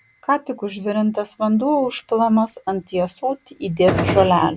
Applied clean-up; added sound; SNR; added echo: none; Gunshot, gunfire; 1 dB; none.